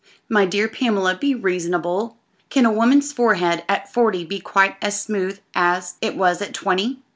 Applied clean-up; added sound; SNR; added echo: none; none; none; none.